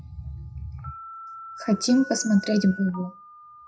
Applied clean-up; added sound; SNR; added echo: classical method WPE with log-MMSE.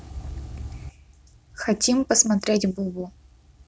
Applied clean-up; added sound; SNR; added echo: none; none; none; none.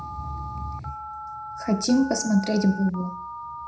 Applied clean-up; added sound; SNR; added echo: none; Telephone; 10 dB; reverberation time 0.5 s.